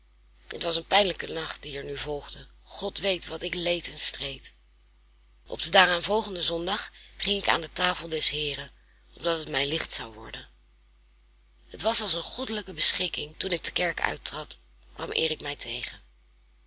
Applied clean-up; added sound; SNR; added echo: none; none; none; none.